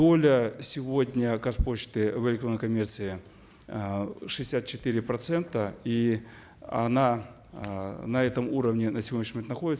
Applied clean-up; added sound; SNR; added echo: none; none; none; none.